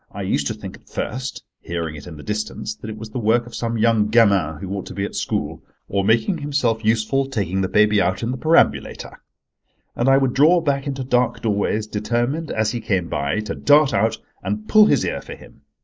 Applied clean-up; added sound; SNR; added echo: neural mask model Resemble Enhance denoiser.